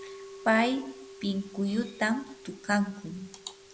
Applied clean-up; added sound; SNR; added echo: none; Musical instrument; 17 dB; none.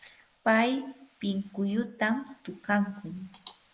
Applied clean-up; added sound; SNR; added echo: neural mask model Resemble Enhance denoiser.